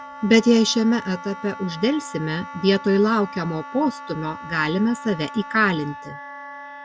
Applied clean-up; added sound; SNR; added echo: none; Wind instrument, woodwind instrument; 14 dB; none.